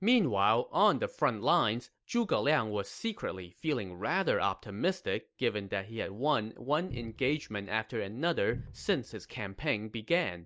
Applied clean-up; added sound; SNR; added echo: none; Cupboard open or close; 13 dB; none.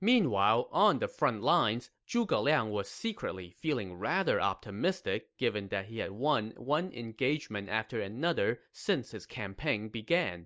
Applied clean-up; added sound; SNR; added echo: none; none; none; none.